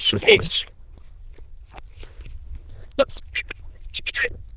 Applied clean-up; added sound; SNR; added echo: neural diffusion model UNIVERSE++.